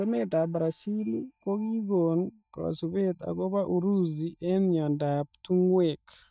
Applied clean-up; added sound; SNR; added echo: neural mask model DeepFilterNet 3.